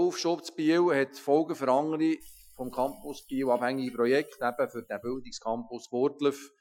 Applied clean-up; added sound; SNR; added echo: classical method Wiener filter.